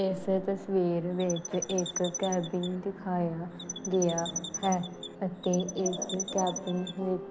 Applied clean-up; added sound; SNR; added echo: none; Chirp, tweet; 9 dB; none.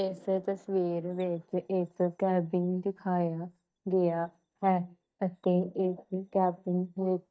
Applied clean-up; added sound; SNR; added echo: neural mask model DeepFilterNet 3.